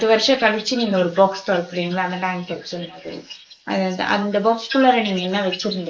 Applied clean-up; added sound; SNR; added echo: neural mask model Resemble Enhance denoiser.